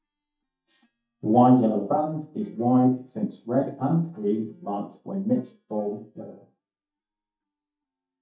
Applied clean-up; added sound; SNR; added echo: neural mask model DeepFilterNet 3.